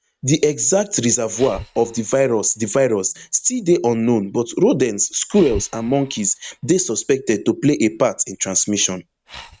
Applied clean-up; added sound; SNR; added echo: neural mask model RNNoise.